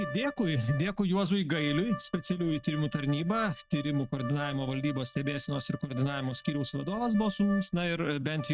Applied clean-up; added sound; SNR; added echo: neural mask model RNNoise.